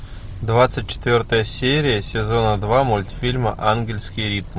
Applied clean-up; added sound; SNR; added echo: none; none; none; none.